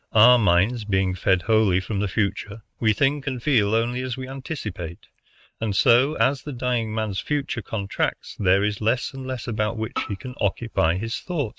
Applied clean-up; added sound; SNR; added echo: neural mask model RNNoise.